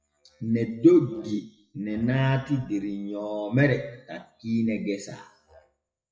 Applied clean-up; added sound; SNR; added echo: classical method WPE with log-MMSE.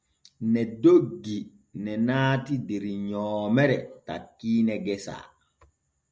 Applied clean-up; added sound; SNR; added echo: none; none; none; none.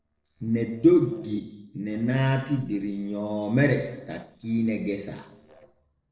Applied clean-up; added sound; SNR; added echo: neural separator model SepFormer DNS4.